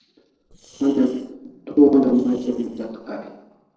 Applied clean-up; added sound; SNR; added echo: neural separator model SepFormer DNS4.